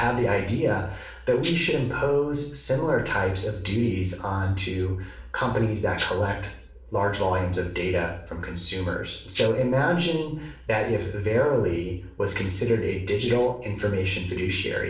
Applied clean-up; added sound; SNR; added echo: none; Rattle (instrument); 6 dB; reverberation time 0.6 s.